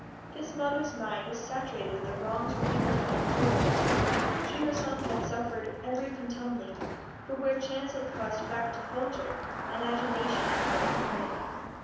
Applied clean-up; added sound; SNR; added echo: none; Car passing by; -2 dB; reverberation time 0.9 s.